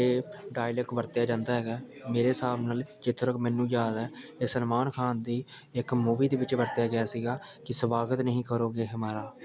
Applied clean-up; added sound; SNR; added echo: none; none; none; none.